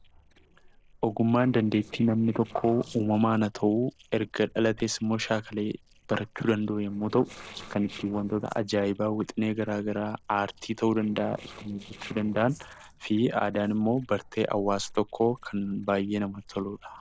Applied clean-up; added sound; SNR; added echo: neural separator model SepFormer DNS4.